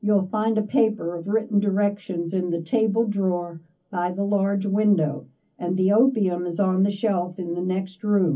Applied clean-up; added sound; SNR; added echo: none; none; none; reverberation time 0.3 s.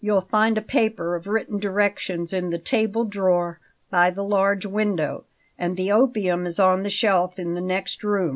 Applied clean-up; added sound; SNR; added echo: none; none; none; none.